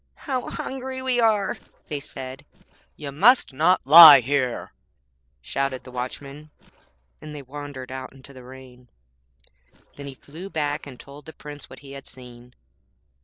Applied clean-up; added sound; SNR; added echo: neural separator model SepFormer DNS4.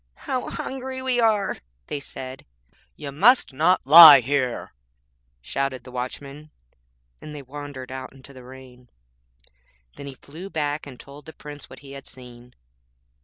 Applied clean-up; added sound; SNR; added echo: none; none; none; none.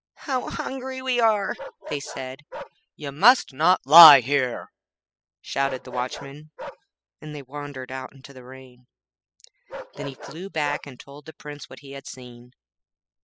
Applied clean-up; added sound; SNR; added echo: classical method spectral subtraction.